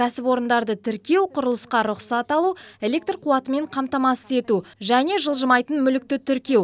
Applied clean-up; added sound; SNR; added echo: none; none; none; none.